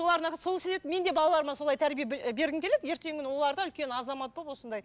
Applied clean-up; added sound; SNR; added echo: none; none; none; none.